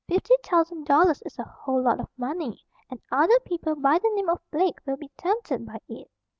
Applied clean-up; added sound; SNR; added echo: none; none; none; none.